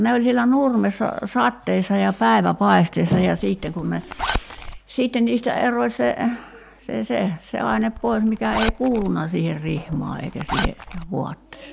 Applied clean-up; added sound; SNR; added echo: none; Zipper (clothing); 7 dB; none.